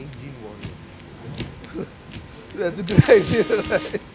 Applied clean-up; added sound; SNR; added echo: none; Car; 12 dB; none.